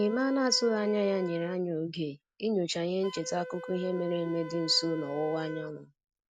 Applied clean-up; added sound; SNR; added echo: none; Wind instrument, woodwind instrument; 13 dB; none.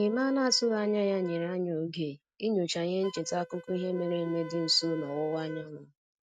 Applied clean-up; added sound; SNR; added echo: neural mask model RNNoise.